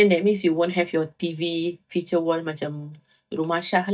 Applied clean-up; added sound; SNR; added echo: neural mask model DeepFilterNet 3.